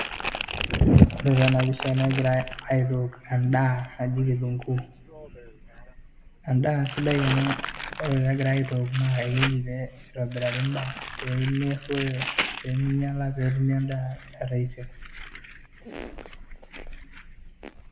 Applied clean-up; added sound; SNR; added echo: none; Crumpling, crinkling; 10 dB; reverberation time 1.1 s.